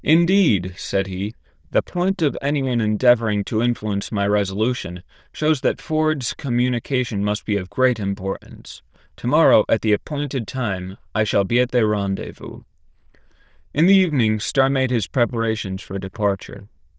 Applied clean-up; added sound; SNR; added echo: neural diffusion model UNIVERSE++.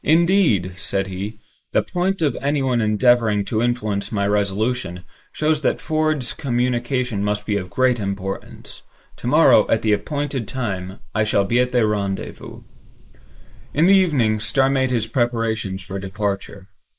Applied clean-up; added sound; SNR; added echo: neural mask model Resemble Enhance denoiser.